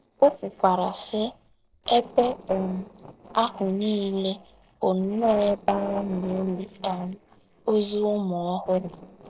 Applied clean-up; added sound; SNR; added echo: neural separator model SepFormer DNS4.